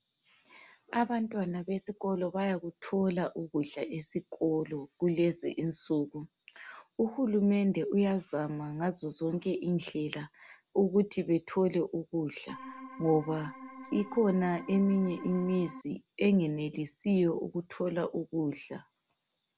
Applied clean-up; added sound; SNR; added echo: none; Organ; 14 dB; none.